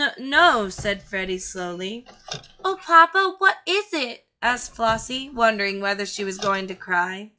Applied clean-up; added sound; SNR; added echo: classical method log-MMSE.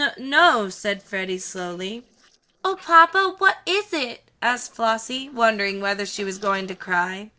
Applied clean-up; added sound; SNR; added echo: neural separator model SepFormer DNS4.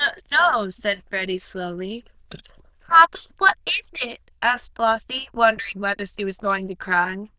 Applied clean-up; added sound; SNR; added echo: neural diffusion model UNIVERSE++.